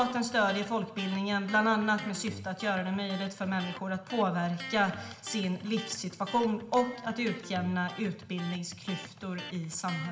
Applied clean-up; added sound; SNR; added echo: none; Electric guitar; 14 dB; reverberation time 0.8 s.